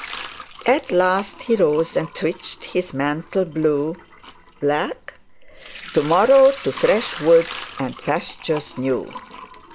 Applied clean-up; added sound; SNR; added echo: none; Sink (filling or washing) / Liquid; 16 dB; none.